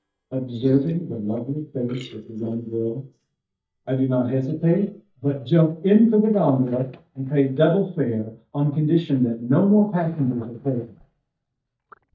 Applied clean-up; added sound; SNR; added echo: neural mask model DeepFilterNet 3.